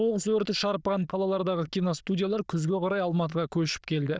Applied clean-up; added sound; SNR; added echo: neural diffusion model UNIVERSE++.